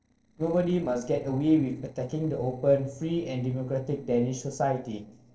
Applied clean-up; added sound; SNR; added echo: neural separator model SepFormer DNS4.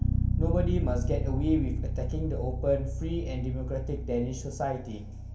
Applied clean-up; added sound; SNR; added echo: none; Bass guitar; -2 dB; reverberation time 0.2 s.